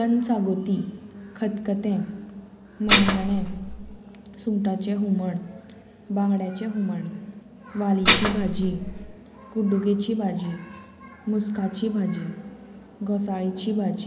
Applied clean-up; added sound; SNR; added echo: none; Dishes, pots, and pans; -4 dB; none.